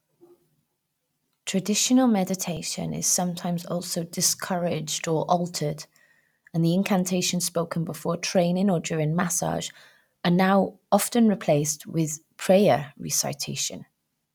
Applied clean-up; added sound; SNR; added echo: none; none; none; none.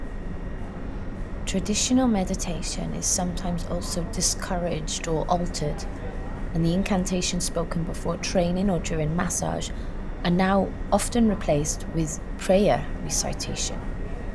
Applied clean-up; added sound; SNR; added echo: none; Subway, metro, underground; 4 dB; none.